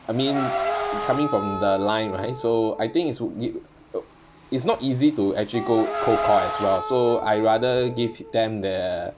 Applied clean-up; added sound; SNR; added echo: none; Wind instrument, woodwind instrument + Car; 7 dB; none.